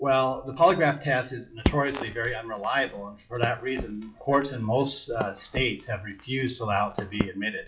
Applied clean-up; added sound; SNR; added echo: classical method WPE with log-MMSE.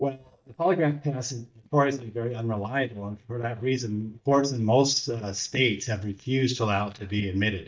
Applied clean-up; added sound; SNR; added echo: neural mask model DeepFilterNet 3.